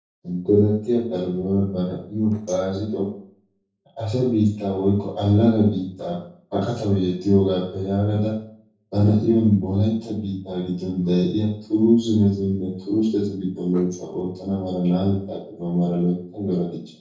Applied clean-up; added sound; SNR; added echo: neural separator model SepFormer DNS4.